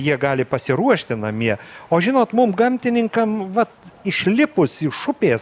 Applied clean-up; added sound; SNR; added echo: none; none; none; none.